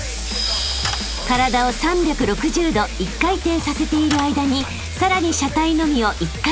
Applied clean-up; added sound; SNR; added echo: none; Coin (dropping) + Sliding door / Hiss; 14 dB; none.